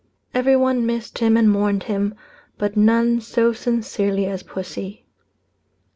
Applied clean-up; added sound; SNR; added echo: none; none; none; none.